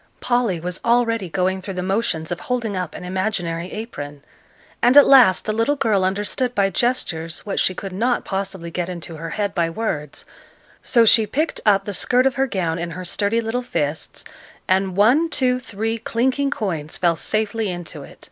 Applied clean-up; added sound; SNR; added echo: none; none; none; none.